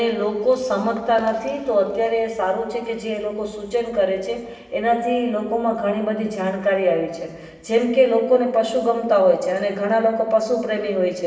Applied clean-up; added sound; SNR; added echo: none; none; none; reverberation time 1.4 s.